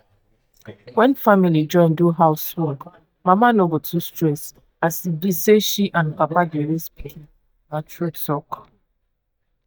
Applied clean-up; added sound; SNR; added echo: neural mask model DeepFilterNet 3.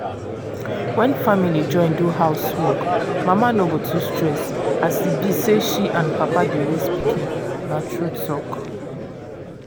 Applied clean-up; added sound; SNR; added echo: none; Crowd; 1 dB; none.